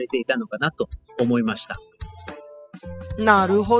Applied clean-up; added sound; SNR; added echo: classical method spectral subtraction.